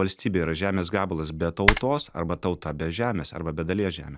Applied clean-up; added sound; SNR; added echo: none; Typing; 1 dB; none.